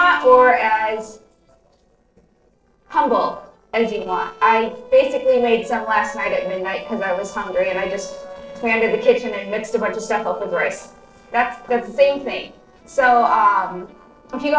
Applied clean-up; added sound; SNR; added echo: neural separator model SepFormer DNS4.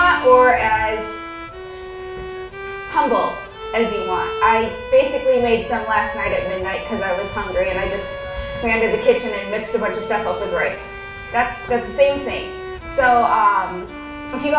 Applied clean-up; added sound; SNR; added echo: none; Bowed string instrument; 11 dB; reverberation time 0.6 s.